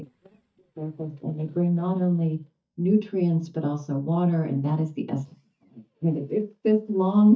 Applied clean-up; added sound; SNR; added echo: neural mask model DeepFilterNet 3.